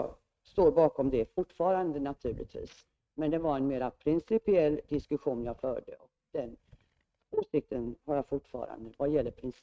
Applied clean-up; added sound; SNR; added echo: neural mask model RNNoise.